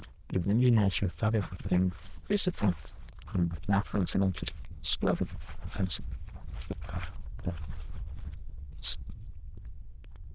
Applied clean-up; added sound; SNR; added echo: neural diffusion model UNIVERSE++.